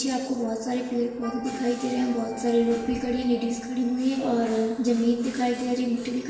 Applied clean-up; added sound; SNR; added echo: none; Wind instrument, woodwind instrument; 16 dB; reverberation time 1.2 s.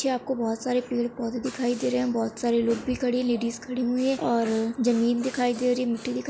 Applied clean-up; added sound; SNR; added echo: none; none; none; none.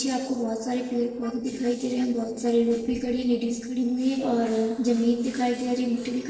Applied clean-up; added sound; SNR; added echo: neural separator model SepFormer DNS4.